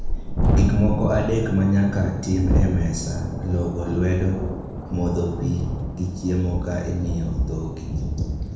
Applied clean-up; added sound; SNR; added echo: none; Thunderstorm; 1 dB; reverberation time 1.0 s.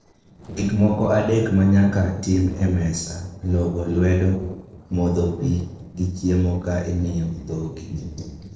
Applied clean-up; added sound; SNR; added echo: neural separator model SepFormer DNS4.